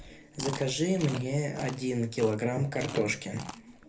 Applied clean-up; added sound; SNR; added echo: none; Chewing, mastication; 13 dB; reverberation time 0.3 s.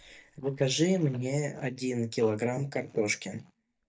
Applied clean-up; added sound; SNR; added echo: neural mask model DeepFilterNet 3.